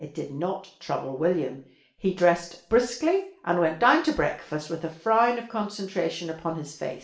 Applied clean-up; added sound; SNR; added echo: none; none; none; reverberation time 0.5 s.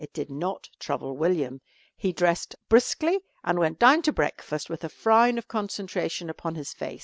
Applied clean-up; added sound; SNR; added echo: none; none; none; none.